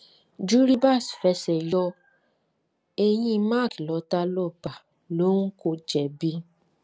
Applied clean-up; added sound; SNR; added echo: none; none; none; none.